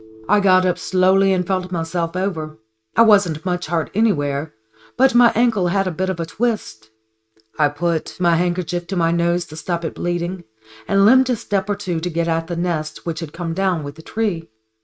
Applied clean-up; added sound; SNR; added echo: neural mask model RNNoise.